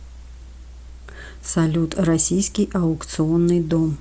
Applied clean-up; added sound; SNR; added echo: none; none; none; none.